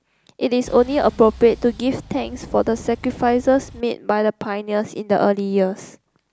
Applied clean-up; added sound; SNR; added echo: none; Engine; 19 dB; none.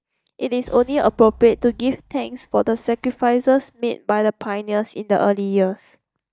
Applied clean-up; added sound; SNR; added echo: neural mask model DeepFilterNet 3.